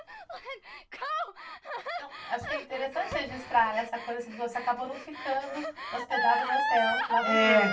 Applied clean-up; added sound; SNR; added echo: none; Gasp; 3 dB; reverberation time 0.2 s.